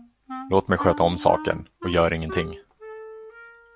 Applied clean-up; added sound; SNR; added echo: none; Wind instrument, woodwind instrument; 13 dB; none.